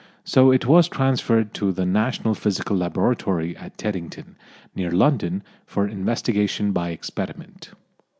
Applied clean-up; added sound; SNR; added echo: none; none; none; none.